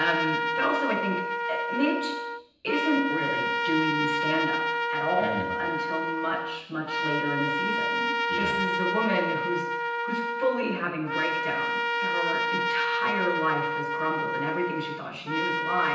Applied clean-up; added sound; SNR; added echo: none; Trumpet; -2 dB; reverberation time 0.9 s.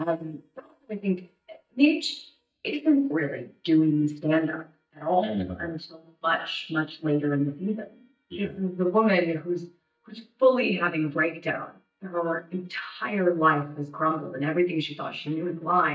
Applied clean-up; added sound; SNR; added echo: neural mask model DeepFilterNet 3.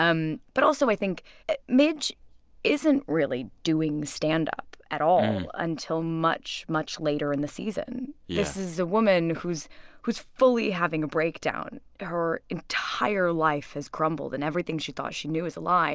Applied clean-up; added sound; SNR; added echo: none; none; none; none.